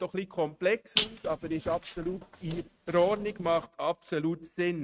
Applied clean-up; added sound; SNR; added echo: neural mask model RNNoise.